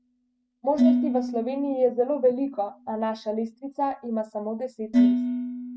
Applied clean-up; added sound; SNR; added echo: neural mask model RNNoise.